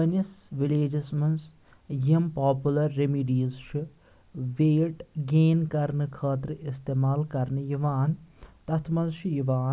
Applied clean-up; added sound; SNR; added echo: none; none; none; none.